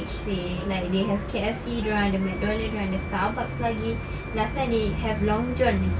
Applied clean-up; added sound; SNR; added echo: none; Wind instrument, woodwind instrument; 18 dB; none.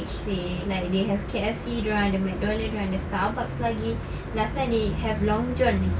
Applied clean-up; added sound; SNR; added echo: none; none; none; none.